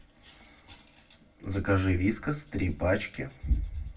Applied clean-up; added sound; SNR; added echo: none; none; none; reverberation time 0.2 s.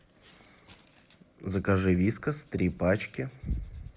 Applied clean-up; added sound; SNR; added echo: none; none; none; none.